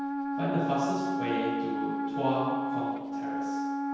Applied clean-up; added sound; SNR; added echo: none; Wind instrument, woodwind instrument; -2 dB; reverberation time 1.2 s.